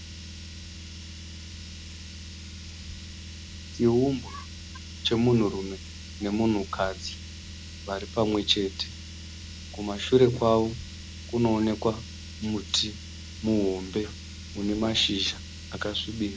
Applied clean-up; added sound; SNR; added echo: none; Car; 11 dB; none.